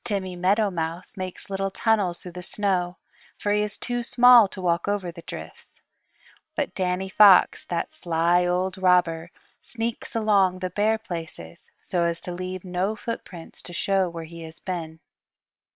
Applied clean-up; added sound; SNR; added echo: neural separator model SepFormer WHAM!.